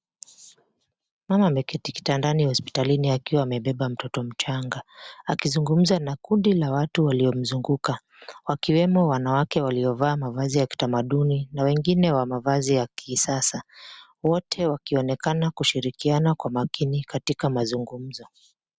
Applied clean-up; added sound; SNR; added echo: none; none; none; none.